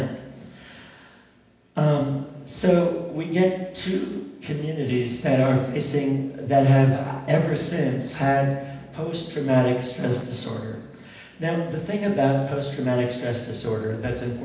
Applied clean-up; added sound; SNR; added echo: none; Fart; 20 dB; reverberation time 0.9 s.